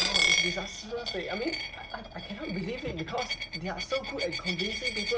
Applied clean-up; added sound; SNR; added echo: none; Coin (dropping); -3 dB; none.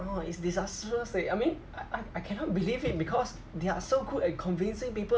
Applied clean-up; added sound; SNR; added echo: none; none; none; none.